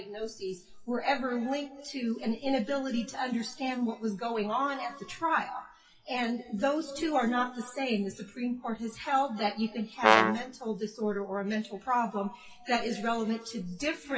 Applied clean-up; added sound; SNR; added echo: classical method WPE with log-MMSE.